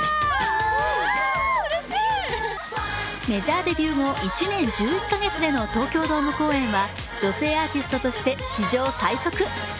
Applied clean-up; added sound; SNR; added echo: none; none; none; none.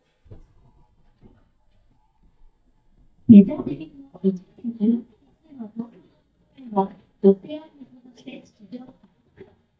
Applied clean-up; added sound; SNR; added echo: neural mask model DeepFilterNet 3.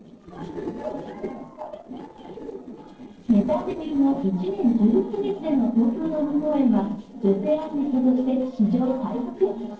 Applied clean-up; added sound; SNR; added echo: neural separator model SepFormer DNS4.